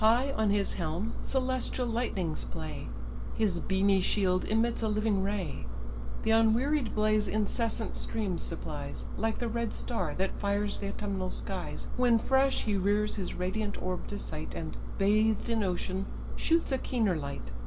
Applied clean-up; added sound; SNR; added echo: none; Engine; -1 dB; reverberation time 1.1 s.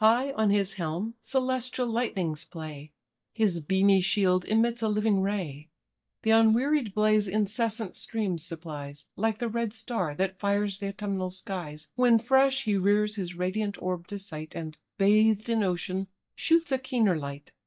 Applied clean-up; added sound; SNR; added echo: neural mask model DeepFilterNet 3.